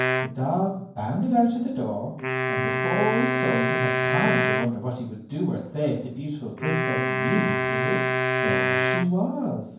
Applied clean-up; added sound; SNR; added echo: none; Wind instrument, woodwind instrument; 0 dB; reverberation time 0.9 s.